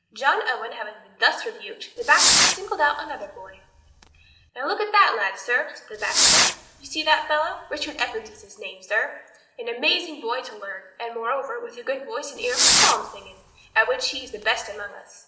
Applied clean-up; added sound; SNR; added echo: none; Fireworks; -2 dB; reverberation time 1.7 s.